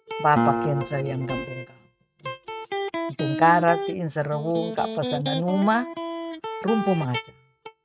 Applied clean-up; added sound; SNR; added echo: neural mask model RNNoise.